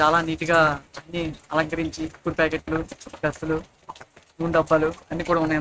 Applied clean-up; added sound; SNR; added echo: neural mask model RNNoise.